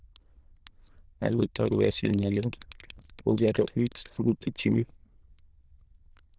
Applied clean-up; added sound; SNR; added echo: neural diffusion model UNIVERSE++.